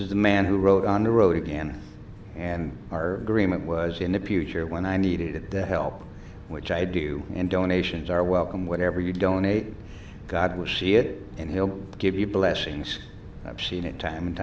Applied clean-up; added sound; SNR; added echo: none; none; none; none.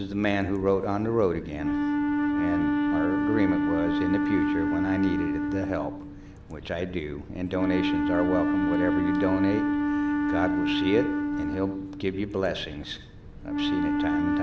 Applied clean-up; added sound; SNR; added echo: none; Wind instrument, woodwind instrument; -3 dB; none.